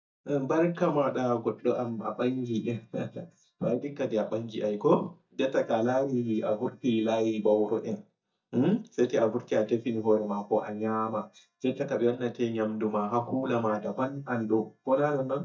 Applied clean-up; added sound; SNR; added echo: neural mask model DeepFilterNet 3.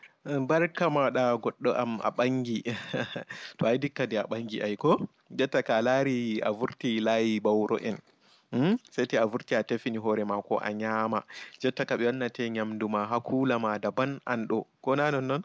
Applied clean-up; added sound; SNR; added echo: none; none; none; none.